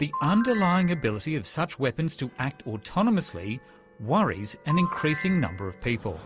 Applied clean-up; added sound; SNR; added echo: none; Ringtone / Chime; 8 dB; none.